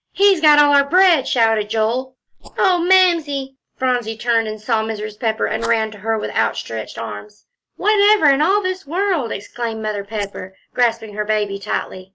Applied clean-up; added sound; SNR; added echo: neural mask model Resemble Enhance denoiser.